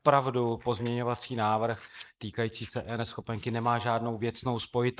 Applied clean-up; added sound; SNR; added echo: neural mask model Resemble Enhance denoiser.